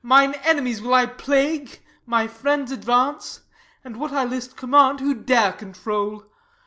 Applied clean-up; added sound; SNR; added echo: none; none; none; none.